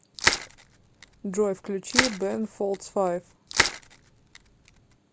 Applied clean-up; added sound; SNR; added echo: none; Crushing; -1 dB; none.